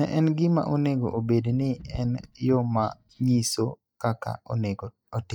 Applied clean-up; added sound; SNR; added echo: neural mask model DeepFilterNet 3.